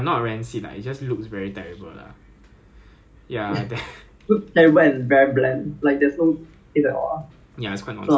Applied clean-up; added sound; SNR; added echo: none; none; none; none.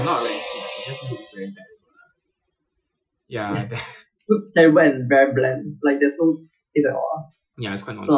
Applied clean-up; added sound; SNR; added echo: classical method Wiener filter.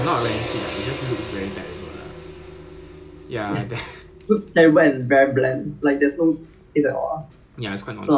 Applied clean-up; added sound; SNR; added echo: none; Gong; 13 dB; none.